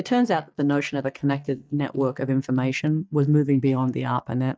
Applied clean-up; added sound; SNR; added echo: neural mask model DeepFilterNet 3.